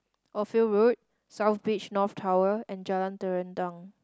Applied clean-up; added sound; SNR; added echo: none; none; none; none.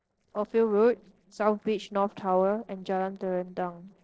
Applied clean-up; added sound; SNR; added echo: neural separator model SepFormer DNS4.